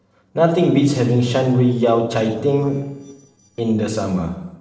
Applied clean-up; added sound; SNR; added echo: neural separator model SepFormer DNS4.